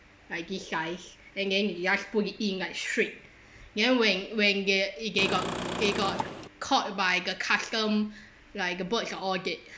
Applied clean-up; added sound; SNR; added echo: none; Engine / Car; 3 dB; none.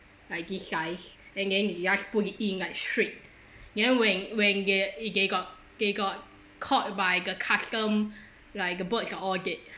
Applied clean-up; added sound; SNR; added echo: none; none; none; none.